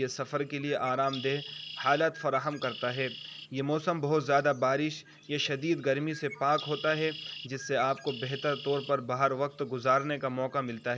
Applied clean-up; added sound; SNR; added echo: none; Bird; 16 dB; none.